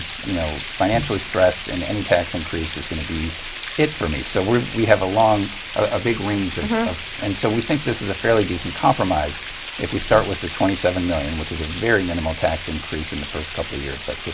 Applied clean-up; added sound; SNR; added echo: none; Water; 8 dB; none.